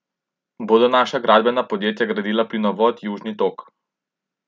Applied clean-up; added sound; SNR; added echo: none; none; none; none.